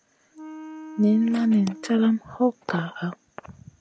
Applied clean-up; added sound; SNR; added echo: none; Wind instrument, woodwind instrument; 16 dB; none.